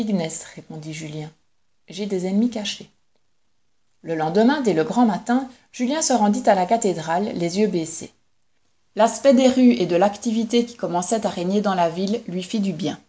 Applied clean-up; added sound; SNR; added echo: none; none; none; none.